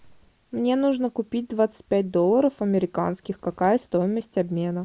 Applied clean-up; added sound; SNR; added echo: none; none; none; none.